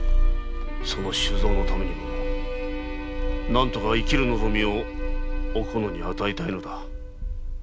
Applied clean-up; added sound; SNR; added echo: none; Purr; -3 dB; none.